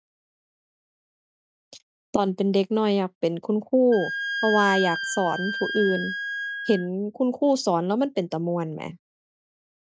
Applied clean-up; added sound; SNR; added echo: none; Wind instrument, woodwind instrument; 4 dB; none.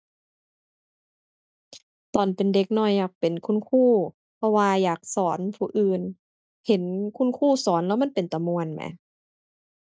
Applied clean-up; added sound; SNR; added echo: none; none; none; none.